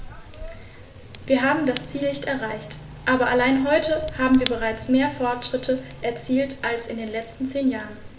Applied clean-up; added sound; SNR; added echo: none; Fire / Rain; 14 dB; reverberation time 0.6 s.